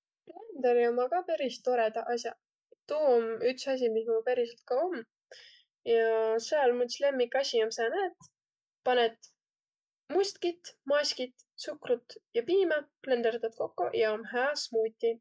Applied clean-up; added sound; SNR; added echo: none; none; none; none.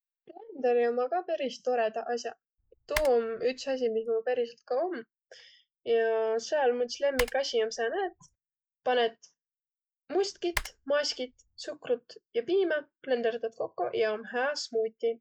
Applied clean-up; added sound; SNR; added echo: none; Typing; 11 dB; none.